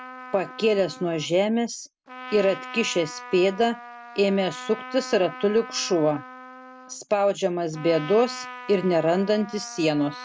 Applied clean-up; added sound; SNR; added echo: none; Trumpet; 16 dB; none.